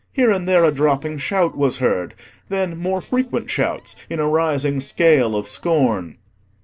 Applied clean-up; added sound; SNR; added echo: neural separator model SepFormer DNS4.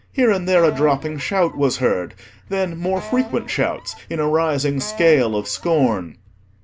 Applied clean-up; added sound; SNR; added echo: none; Wind instrument, woodwind instrument; 17 dB; none.